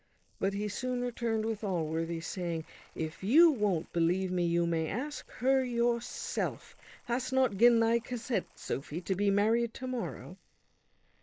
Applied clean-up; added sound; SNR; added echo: neural mask model Resemble Enhance denoiser.